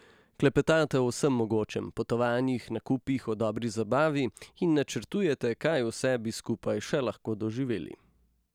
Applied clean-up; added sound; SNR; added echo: none; none; none; none.